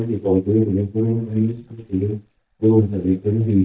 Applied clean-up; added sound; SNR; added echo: neural mask model DeepFilterNet 3.